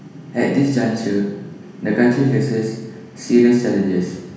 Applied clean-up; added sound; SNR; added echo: none; none; none; reverberation time 1.1 s.